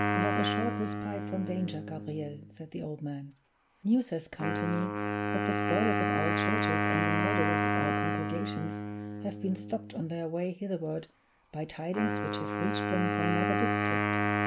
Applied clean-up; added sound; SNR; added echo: none; Wind instrument, woodwind instrument; -3 dB; none.